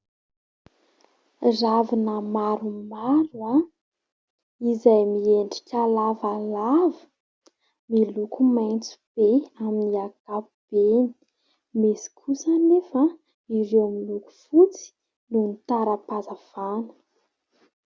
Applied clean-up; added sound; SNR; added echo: none; none; none; none.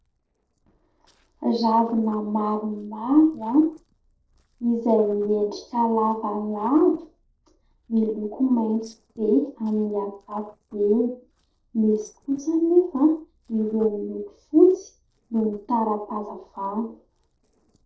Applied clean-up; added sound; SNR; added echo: neural separator model SepFormer DNS4.